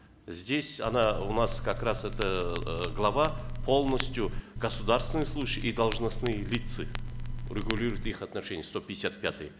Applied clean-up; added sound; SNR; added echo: none; Crackle; 3 dB; none.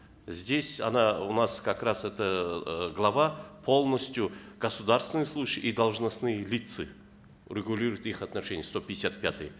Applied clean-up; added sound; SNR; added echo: none; none; none; none.